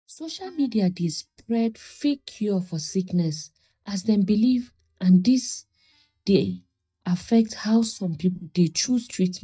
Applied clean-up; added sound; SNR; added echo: neural mask model DeepFilterNet 3.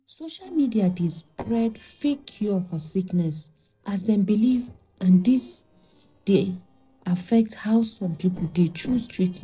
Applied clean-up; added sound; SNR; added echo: neural separator model SepFormer DNS4.